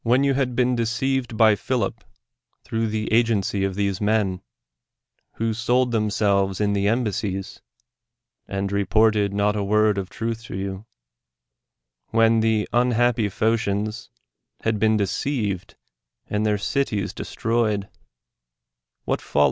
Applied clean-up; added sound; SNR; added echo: none; none; none; none.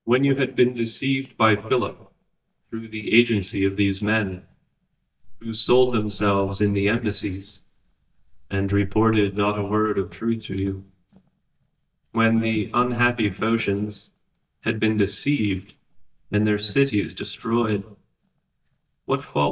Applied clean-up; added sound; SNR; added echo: neural mask model DeepFilterNet 3.